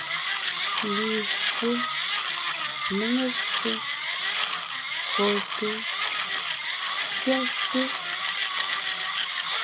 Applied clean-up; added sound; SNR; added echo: none; Mechanisms; -5 dB; none.